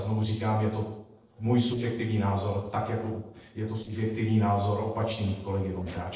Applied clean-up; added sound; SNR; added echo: neural separator model SepFormer DNS4.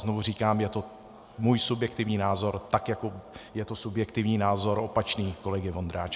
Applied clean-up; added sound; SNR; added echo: none; none; none; none.